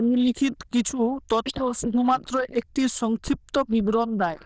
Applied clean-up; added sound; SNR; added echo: neural diffusion model UNIVERSE++.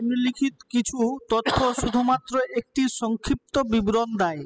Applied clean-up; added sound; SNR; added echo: classical method spectral subtraction.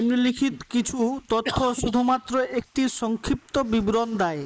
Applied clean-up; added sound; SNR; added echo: neural mask model Resemble Enhance denoiser.